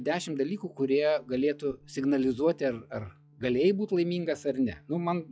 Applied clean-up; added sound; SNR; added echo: classical method log-MMSE.